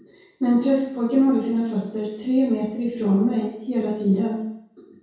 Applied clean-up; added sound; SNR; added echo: none; none; none; reverberation time 0.6 s.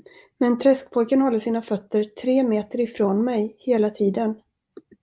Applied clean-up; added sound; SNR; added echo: none; none; none; none.